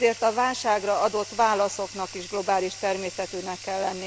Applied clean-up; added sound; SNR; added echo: none; Bathtub (filling or washing); 15 dB; none.